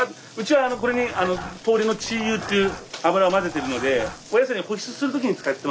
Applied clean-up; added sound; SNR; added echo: none; Dog; 13 dB; none.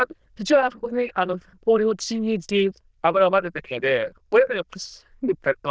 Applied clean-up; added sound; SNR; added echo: neural diffusion model UNIVERSE++.